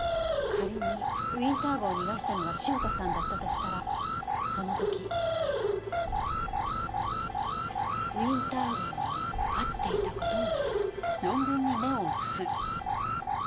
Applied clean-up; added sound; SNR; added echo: none; Alarm; -4 dB; none.